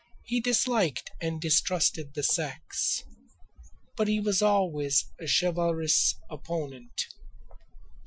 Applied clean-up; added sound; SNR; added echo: classical method Wiener filter.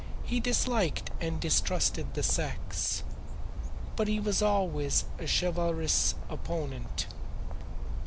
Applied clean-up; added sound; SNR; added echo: none; Bird; 0 dB; none.